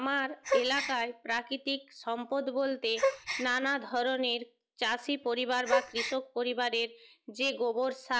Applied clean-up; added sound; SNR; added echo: classical method log-MMSE.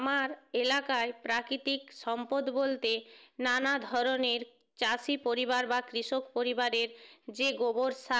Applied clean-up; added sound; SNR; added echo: none; none; none; none.